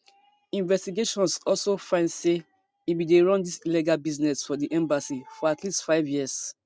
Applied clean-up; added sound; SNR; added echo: none; none; none; none.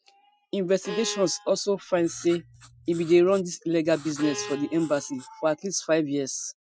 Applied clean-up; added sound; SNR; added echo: classical method Wiener filter.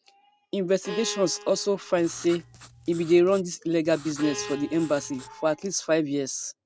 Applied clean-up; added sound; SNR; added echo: none; Bowed string instrument + Writing; 16 dB; none.